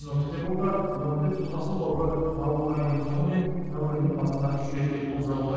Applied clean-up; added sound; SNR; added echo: neural separator model SepFormer DNS4.